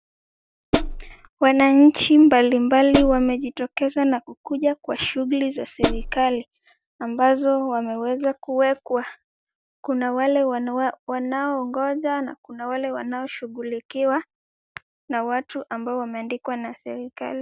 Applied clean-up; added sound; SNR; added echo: none; Hi-hat; 1 dB; none.